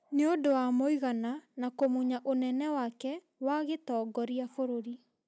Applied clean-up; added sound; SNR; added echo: none; none; none; none.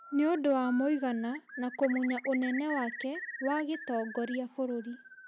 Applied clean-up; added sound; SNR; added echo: none; Bird; 12 dB; none.